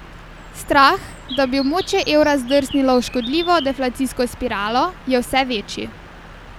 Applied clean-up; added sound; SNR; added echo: none; Bird; 16 dB; none.